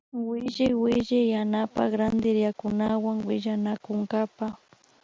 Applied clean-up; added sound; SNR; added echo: none; none; none; none.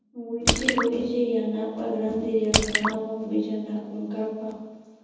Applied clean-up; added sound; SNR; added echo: none; Drip / Splash, splatter; 2 dB; reverberation time 1.1 s.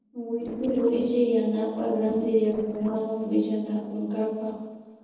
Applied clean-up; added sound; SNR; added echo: neural separator model SepFormer DNS4.